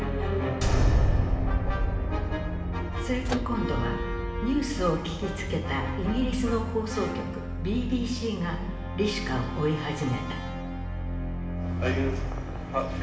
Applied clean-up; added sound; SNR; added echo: none; Microwave oven; 13 dB; reverberation time 1.2 s.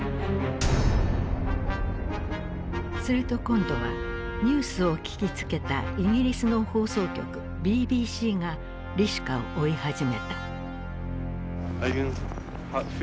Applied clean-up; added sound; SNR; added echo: none; none; none; none.